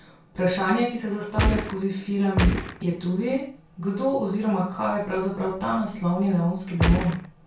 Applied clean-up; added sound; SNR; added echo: none; Gunshot, gunfire; -2 dB; reverberation time 0.3 s.